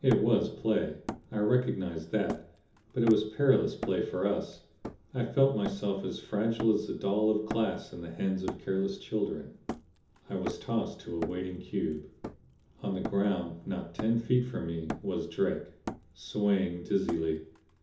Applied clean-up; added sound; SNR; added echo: none; Hammer; 14 dB; reverberation time 0.6 s.